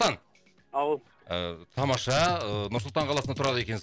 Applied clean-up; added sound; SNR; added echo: none; Drum kit; 10 dB; none.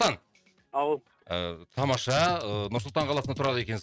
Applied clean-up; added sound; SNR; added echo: neural mask model RNNoise.